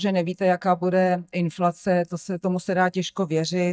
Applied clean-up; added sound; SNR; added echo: neural mask model DeepFilterNet 3.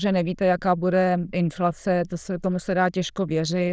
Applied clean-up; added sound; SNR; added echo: neural diffusion model UNIVERSE++.